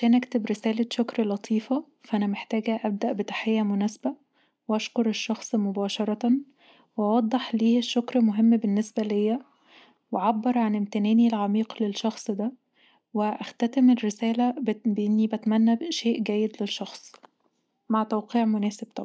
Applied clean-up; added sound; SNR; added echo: none; none; none; none.